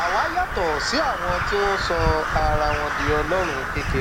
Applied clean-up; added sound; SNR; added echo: none; Crow; 0 dB; none.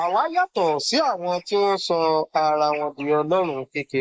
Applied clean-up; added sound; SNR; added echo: neural mask model Resemble Enhance denoiser.